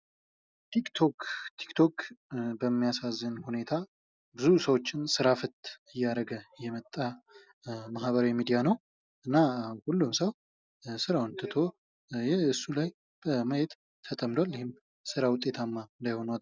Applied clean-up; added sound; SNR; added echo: none; none; none; none.